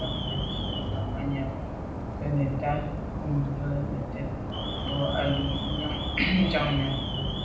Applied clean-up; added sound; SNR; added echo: none; Alarm; 1 dB; reverberation time 0.8 s.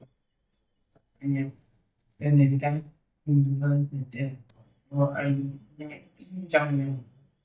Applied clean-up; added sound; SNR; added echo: neural mask model DeepFilterNet 3.